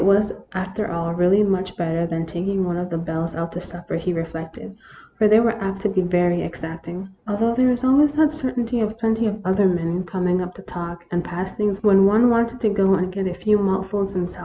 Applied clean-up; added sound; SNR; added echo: none; none; none; none.